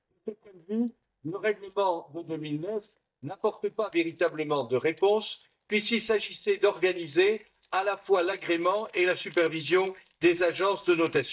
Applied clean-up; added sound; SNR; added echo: neural mask model DeepFilterNet 3.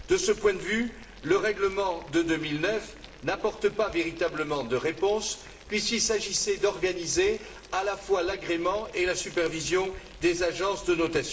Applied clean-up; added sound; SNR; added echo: none; Boiling; 19 dB; reverberation time 1.4 s.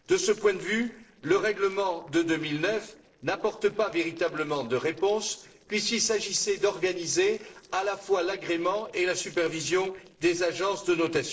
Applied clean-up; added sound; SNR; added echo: neural separator model SepFormer DNS4.